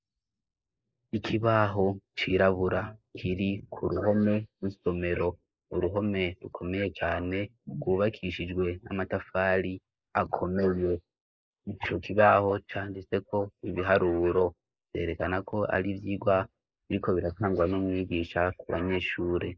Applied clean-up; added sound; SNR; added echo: neural mask model Resemble Enhance denoiser.